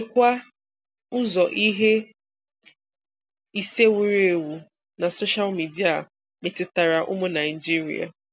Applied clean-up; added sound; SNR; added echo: none; none; none; none.